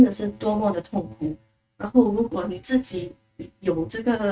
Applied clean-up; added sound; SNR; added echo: neural mask model RNNoise.